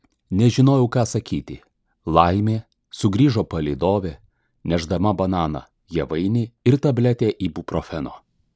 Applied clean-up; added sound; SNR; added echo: none; none; none; none.